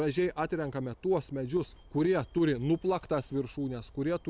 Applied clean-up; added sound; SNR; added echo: none; none; none; none.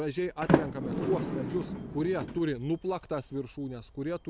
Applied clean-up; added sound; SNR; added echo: none; Sliding door; -2 dB; none.